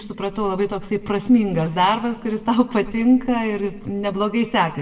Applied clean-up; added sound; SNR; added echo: none; none; none; reverberation time 1.6 s.